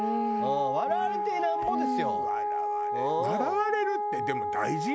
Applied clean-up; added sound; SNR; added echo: none; Wind instrument, woodwind instrument; -2 dB; none.